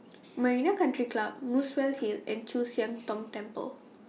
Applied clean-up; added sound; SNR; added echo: none; none; none; none.